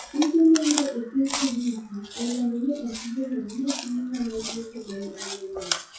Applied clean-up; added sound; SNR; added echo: classical method WPE with log-MMSE.